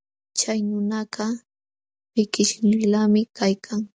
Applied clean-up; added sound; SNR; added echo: none; none; none; none.